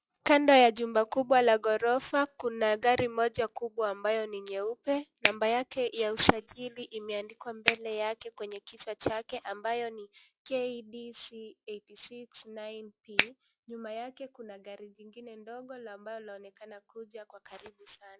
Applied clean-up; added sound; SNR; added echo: classical method log-MMSE.